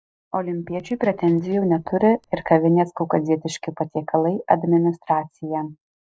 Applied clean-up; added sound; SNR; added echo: neural separator model SepFormer DNS4.